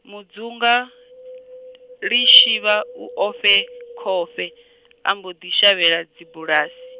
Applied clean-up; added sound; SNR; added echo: none; Wind; 20 dB; none.